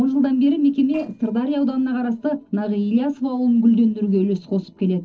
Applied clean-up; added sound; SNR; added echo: neural separator model SepFormer DNS4.